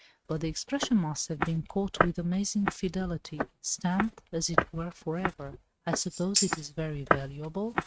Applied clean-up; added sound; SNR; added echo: neural mask model RNNoise.